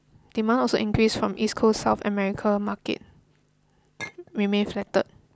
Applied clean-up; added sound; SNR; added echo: none; Chink, clink; 16 dB; none.